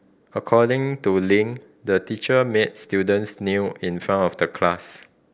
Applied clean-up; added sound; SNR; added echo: none; none; none; none.